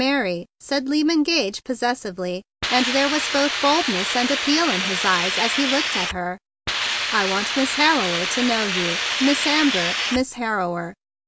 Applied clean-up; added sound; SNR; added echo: none; Hiss; 1 dB; none.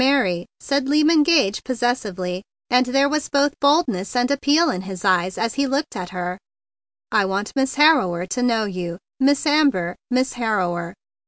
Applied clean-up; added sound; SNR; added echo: none; none; none; none.